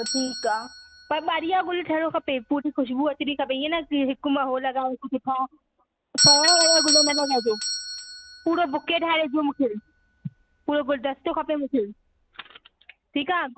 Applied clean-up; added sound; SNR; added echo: none; Doorbell; 3 dB; none.